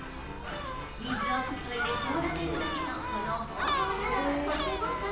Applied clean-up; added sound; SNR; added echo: none; Gull, seagull; 1 dB; reverberation time 0.9 s.